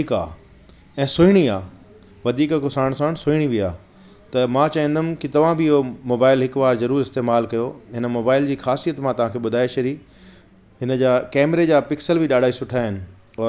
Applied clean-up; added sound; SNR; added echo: none; none; none; none.